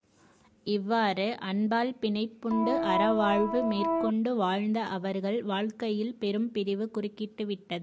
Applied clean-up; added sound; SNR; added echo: none; Organ; 0 dB; none.